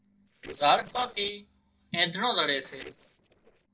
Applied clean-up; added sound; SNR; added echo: neural separator model SepFormer DNS4.